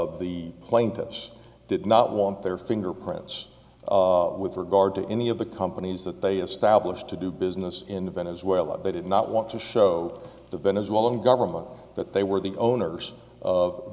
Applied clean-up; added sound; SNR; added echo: none; none; none; none.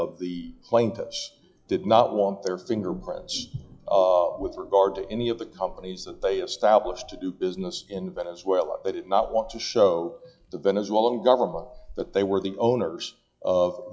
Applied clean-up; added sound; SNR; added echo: classical method log-MMSE.